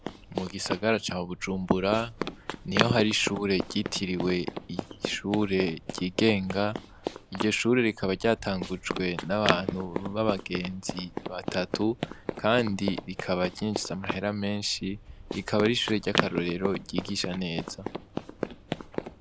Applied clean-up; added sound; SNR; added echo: none; Run; 6 dB; none.